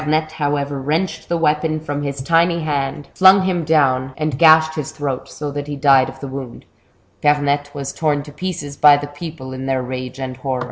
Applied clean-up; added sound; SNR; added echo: none; none; none; none.